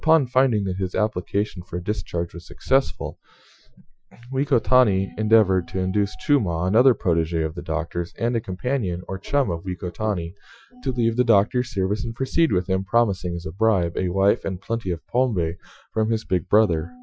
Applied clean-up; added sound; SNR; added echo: classical method Wiener filter.